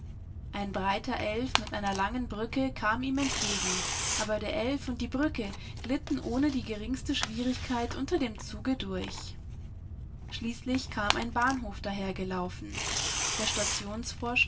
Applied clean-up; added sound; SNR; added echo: none; Tearing; 4 dB; reverberation time 0.2 s.